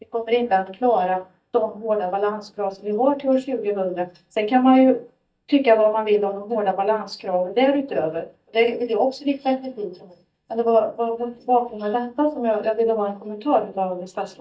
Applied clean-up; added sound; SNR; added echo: neural mask model DeepFilterNet 3.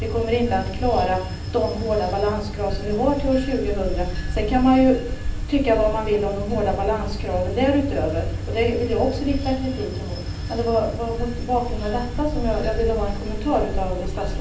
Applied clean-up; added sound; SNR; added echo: none; Bell / Train; 4 dB; reverberation time 0.6 s.